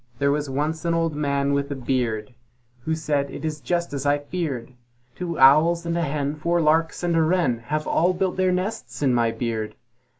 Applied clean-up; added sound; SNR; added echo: none; none; none; none.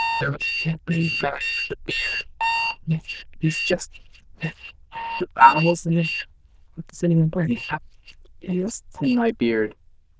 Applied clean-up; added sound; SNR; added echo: neural diffusion model UNIVERSE++.